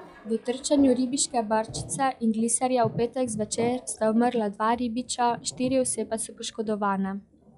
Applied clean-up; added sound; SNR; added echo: classical method log-MMSE.